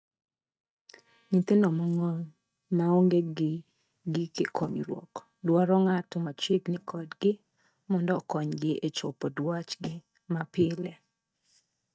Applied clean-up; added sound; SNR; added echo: neural mask model DeepFilterNet 3.